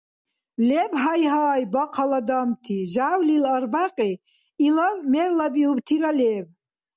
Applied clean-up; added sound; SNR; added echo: none; none; none; none.